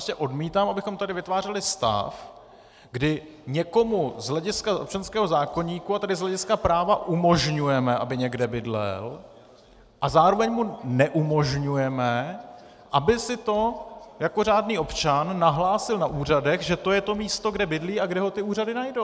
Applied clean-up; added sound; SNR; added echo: none; none; none; none.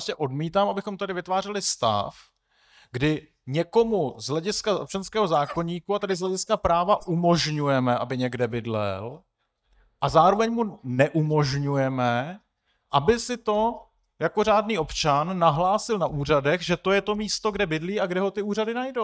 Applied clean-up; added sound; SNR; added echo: neural mask model DeepFilterNet 3.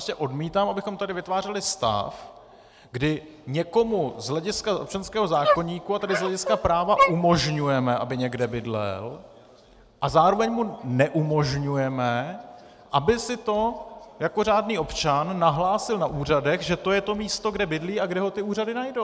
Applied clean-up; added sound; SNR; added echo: none; Dog; 3 dB; none.